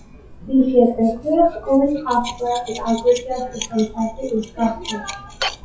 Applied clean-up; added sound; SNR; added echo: classical method WPE with log-MMSE.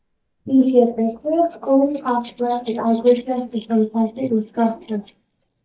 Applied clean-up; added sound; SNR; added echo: neural mask model DeepFilterNet 3.